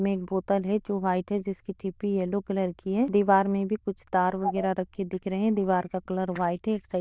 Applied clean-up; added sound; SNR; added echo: neural diffusion model UNIVERSE++.